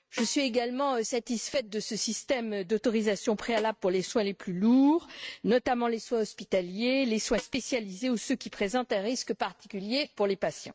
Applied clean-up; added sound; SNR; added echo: neural mask model RNNoise.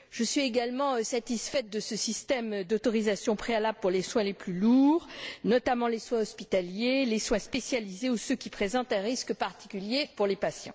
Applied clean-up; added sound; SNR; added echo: none; none; none; none.